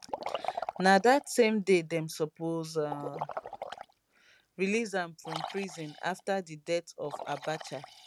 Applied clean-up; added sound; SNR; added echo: none; Liquid; 11 dB; none.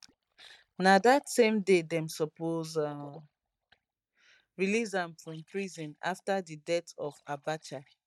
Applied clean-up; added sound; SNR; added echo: neural mask model DeepFilterNet 3.